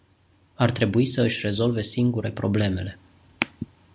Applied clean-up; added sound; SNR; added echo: none; none; none; none.